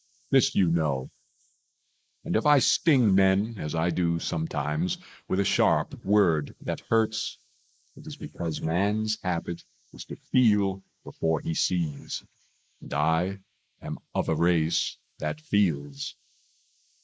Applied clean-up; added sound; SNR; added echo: neural mask model Resemble Enhance denoiser.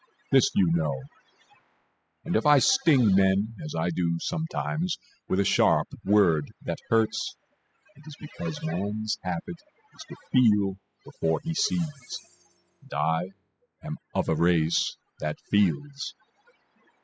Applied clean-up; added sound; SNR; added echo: classical method spectral subtraction.